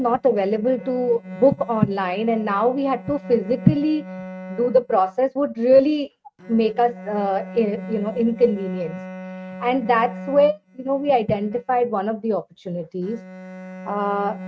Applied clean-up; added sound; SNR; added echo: neural mask model RNNoise.